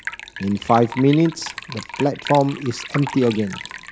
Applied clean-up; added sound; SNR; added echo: none; Liquid; 13 dB; none.